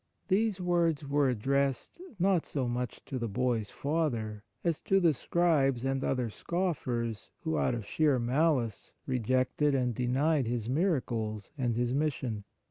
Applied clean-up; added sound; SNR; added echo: none; none; none; none.